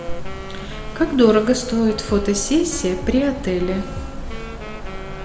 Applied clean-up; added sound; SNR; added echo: none; Bass drum + Wind instrument, woodwind instrument; 14 dB; none.